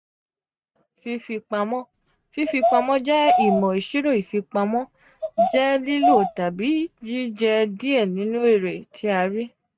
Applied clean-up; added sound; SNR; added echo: neural mask model RNNoise.